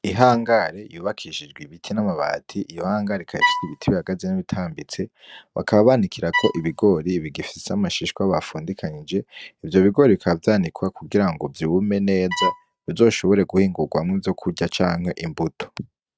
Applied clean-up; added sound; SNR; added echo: neural mask model RNNoise.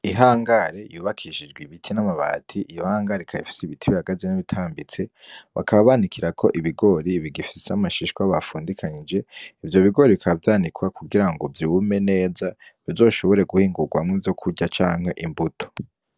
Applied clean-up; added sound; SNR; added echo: none; none; none; none.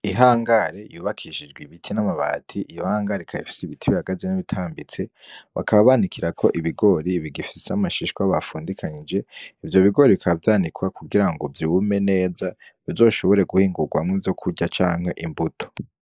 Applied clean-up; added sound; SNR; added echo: neural mask model Resemble Enhance denoiser.